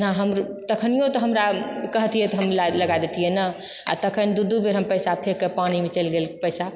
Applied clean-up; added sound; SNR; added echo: none; Musical instrument; 20 dB; none.